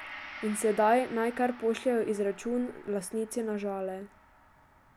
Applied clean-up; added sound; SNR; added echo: none; Gong; 18 dB; none.